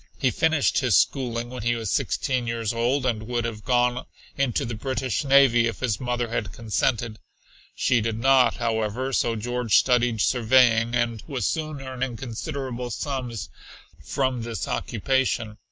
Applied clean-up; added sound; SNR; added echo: none; none; none; none.